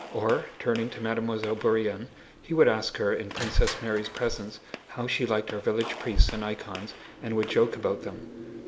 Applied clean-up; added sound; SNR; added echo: none; Crushing + Gunshot, gunfire; 15 dB; none.